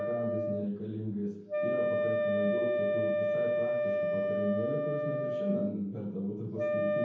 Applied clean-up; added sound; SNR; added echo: none; Wind instrument, woodwind instrument; -4 dB; reverberation time 0.9 s.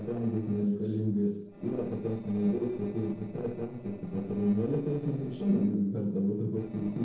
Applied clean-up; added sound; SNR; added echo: neural separator model SepFormer DNS4.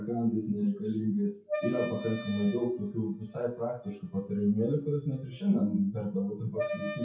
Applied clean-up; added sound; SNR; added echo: classical method WPE with log-MMSE.